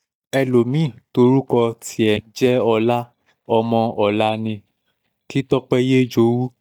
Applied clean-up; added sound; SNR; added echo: neural mask model DeepFilterNet 3.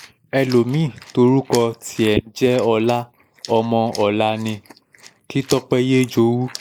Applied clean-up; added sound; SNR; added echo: neural mask model Resemble Enhance denoiser.